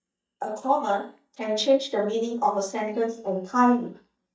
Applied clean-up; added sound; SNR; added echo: neural mask model DeepFilterNet 3.